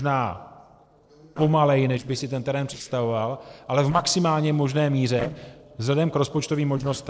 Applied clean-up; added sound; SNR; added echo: neural separator model SepFormer DNS4.